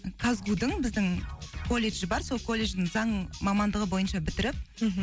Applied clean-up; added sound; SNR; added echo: none; none; none; none.